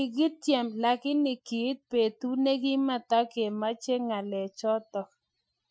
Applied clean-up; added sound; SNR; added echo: classical method Wiener filter.